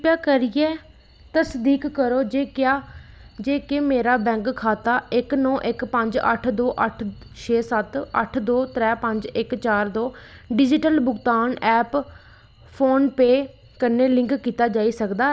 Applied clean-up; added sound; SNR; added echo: none; none; none; none.